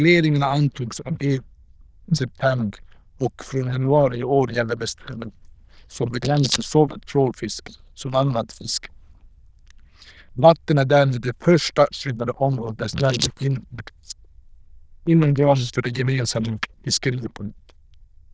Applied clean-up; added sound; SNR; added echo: neural diffusion model UNIVERSE++.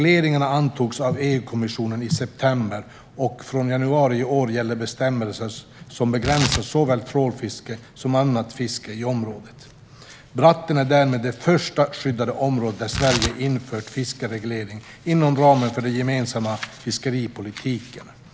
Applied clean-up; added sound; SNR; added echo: none; Tearing; 15 dB; none.